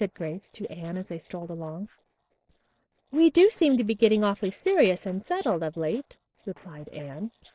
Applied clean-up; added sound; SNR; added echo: neural separator model SepFormer DNS4.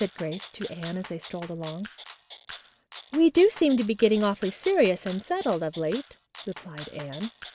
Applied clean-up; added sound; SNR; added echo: none; Rattle (instrument); 18 dB; none.